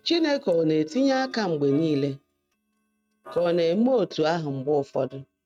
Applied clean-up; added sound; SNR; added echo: neural mask model RNNoise.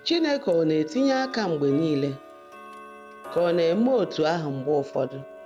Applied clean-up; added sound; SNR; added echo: none; Tick-tock; 17 dB; none.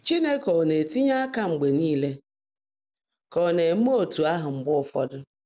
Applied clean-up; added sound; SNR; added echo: none; none; none; none.